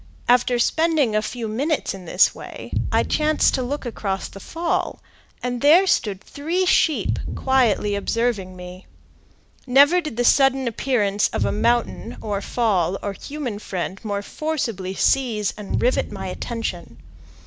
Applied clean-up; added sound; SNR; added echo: none; Boom; 9 dB; none.